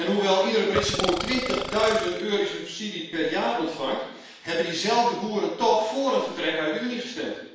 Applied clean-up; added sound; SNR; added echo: none; Burping, eructation; 6 dB; reverberation time 0.7 s.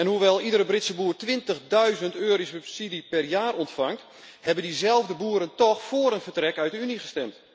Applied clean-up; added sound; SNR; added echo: none; none; none; none.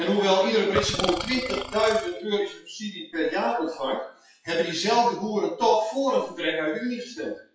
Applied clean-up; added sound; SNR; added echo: classical method WPE with log-MMSE.